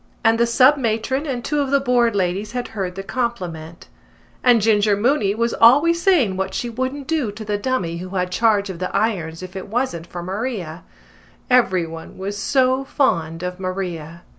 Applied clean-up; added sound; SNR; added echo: none; none; none; none.